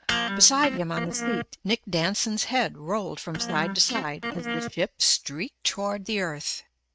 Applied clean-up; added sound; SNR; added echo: neural mask model RNNoise.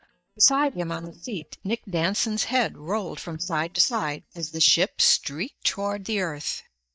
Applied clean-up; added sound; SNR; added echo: neural mask model DeepFilterNet 3.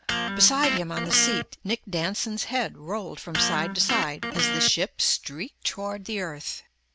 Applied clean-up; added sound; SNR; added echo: none; Electric guitar; 4 dB; none.